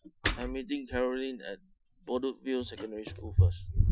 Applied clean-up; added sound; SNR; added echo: classical method Wiener filter.